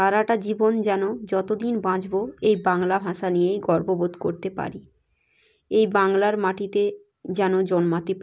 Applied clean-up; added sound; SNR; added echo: none; none; none; none.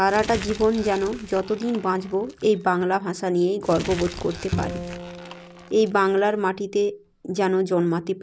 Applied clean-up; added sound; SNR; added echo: none; Bowed string instrument + Crumpling, crinkling; 13 dB; none.